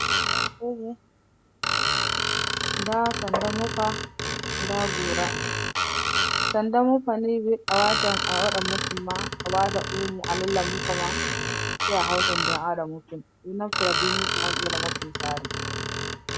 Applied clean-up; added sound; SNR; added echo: none; Tap + Screech; -1 dB; none.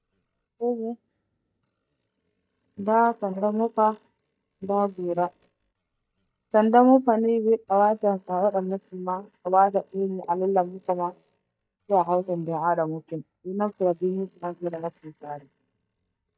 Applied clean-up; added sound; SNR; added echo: neural mask model DeepFilterNet 3.